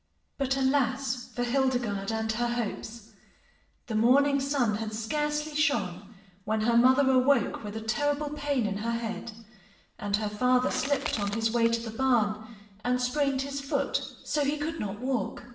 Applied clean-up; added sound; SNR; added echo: none; Crushing / Wood; 11 dB; reverberation time 0.8 s.